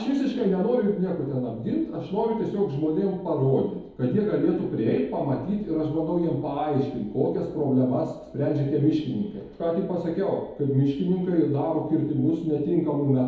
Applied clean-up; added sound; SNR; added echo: none; none; none; reverberation time 2.0 s.